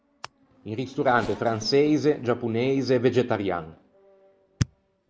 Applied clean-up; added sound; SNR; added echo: none; Race car, auto racing / Accelerating, revving, vroom; 19 dB; none.